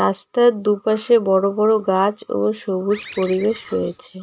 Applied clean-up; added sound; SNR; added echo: neural mask model RNNoise.